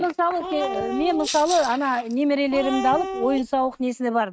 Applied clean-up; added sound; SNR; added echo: neural mask model RNNoise.